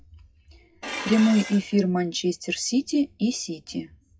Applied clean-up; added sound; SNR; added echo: classical method WPE with log-MMSE.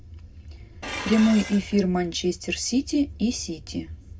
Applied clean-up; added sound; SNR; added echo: none; Dishes, pots, and pans; 14 dB; reverberation time 0.2 s.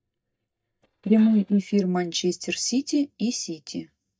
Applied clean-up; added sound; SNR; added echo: neural mask model DeepFilterNet 3.